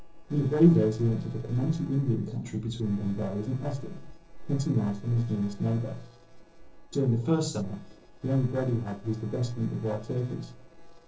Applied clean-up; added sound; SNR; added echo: neural separator model SepFormer DNS4.